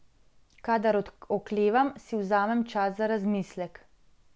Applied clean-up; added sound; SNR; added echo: none; none; none; none.